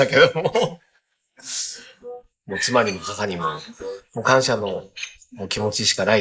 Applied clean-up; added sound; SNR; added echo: neural mask model Resemble Enhance denoiser.